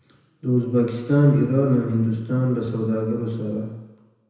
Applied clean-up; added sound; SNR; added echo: none; none; none; reverberation time 1.0 s.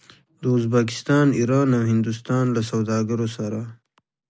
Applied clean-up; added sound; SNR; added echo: none; none; none; none.